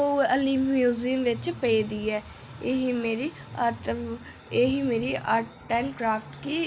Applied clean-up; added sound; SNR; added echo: none; none; none; none.